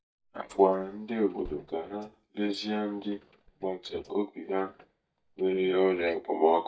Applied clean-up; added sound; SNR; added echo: neural mask model DeepFilterNet 3.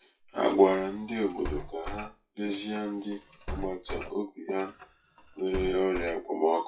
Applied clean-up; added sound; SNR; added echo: classical method WPE with log-MMSE.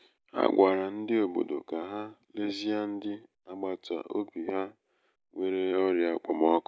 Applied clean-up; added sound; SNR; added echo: none; none; none; none.